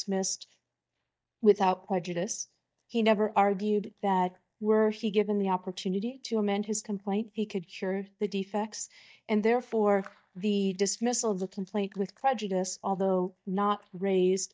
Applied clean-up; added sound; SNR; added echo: neural mask model DeepFilterNet 3.